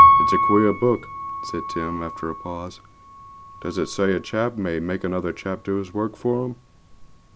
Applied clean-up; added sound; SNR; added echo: none; Piano; -2 dB; none.